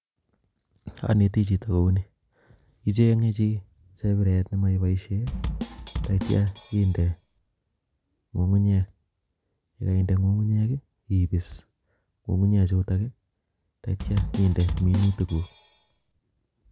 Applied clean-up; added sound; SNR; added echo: none; Bass drum / Snare drum; 8 dB; none.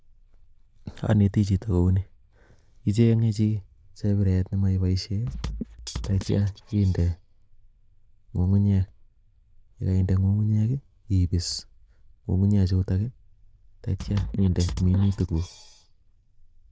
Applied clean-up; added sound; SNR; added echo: neural diffusion model UNIVERSE++.